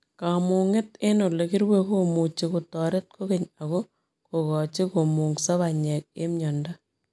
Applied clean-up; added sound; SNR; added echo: none; none; none; none.